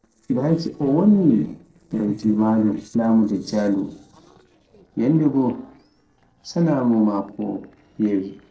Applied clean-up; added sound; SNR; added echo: neural separator model SepFormer DNS4.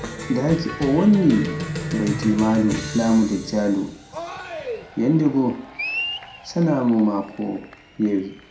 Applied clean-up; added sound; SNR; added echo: none; Cheering; 10 dB; reverberation time 0.5 s.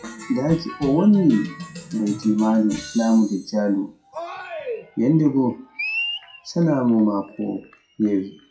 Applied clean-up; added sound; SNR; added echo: classical method WPE with log-MMSE.